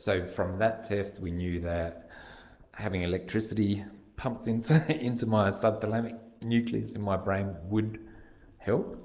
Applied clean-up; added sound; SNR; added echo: neural mask model Resemble Enhance denoiser.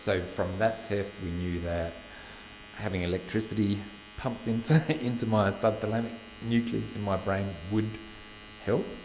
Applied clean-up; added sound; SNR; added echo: none; Domestic sounds, home sounds; 19 dB; none.